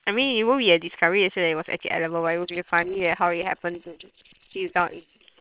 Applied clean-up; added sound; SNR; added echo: neural separator model SepFormer WHAM!.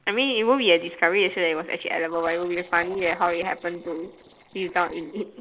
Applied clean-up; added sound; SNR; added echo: neural separator model SepFormer DNS4.